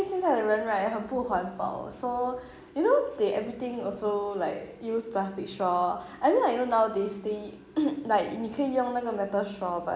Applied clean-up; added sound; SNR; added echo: none; none; none; none.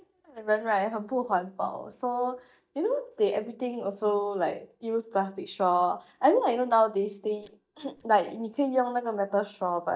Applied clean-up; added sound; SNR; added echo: neural mask model DeepFilterNet 3.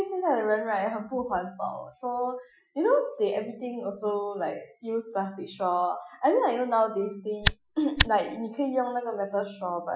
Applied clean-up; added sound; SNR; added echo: classical method Wiener filter.